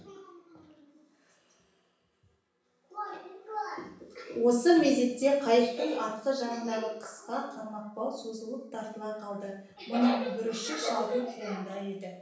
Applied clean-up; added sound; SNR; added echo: none; none; none; reverberation time 0.7 s.